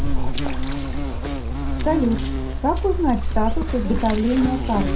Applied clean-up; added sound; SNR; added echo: none; Insect; -2 dB; reverberation time 0.2 s.